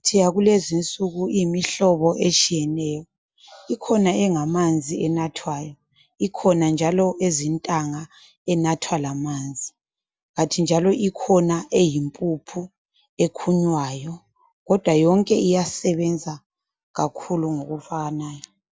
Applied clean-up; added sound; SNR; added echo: none; none; none; none.